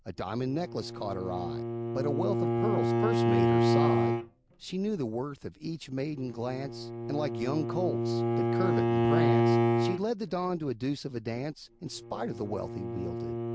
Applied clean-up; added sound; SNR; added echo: none; Bowed string instrument; -5 dB; none.